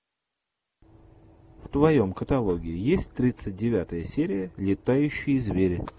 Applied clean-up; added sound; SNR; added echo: none; none; none; none.